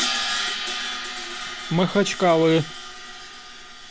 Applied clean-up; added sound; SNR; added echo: none; Crash cymbal; 5 dB; none.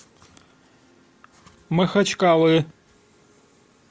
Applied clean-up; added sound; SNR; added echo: none; none; none; none.